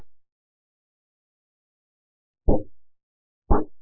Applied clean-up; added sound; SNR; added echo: neural mask model Resemble Enhance denoiser.